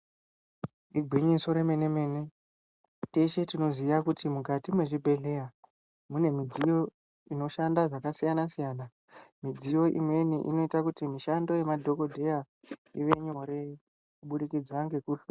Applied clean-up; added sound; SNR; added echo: none; none; none; none.